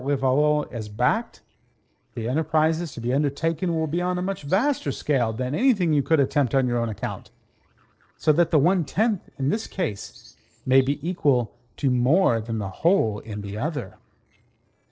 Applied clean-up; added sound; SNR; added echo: neural separator model SepFormer DNS4.